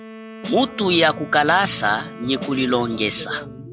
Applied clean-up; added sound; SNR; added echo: none; Snare drum + Wind instrument, woodwind instrument; 16 dB; none.